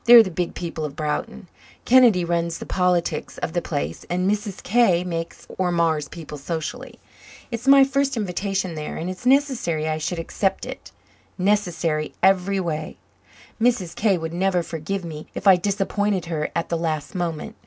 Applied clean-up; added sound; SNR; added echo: none; none; none; none.